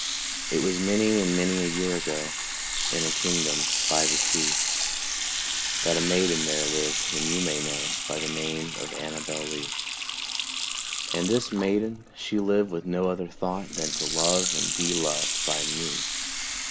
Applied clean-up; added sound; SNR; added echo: none; Sink (filling or washing) / Water tap, faucet; -1 dB; none.